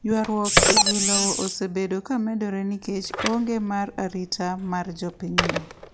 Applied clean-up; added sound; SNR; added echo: none; Telephone; 6 dB; none.